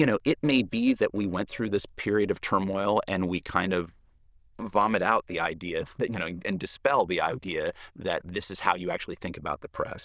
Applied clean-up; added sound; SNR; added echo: neural diffusion model UNIVERSE++.